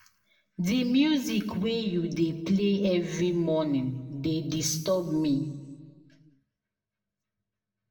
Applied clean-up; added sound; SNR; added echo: none; none; none; reverberation time 1.2 s.